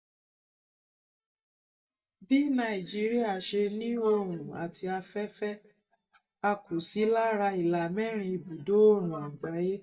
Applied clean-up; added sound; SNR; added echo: neural mask model DeepFilterNet 3.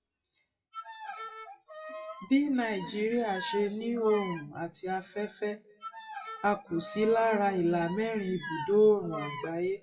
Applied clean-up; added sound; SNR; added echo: classical method WPE with log-MMSE.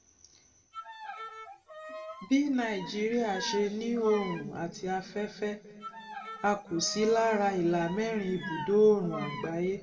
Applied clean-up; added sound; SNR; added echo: none; Bowed string instrument; 13 dB; reverberation time 1.8 s.